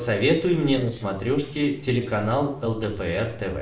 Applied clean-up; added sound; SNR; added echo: neural separator model SepFormer DNS4.